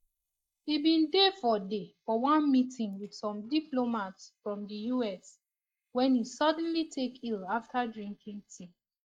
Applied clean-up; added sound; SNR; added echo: neural mask model Resemble Enhance denoiser.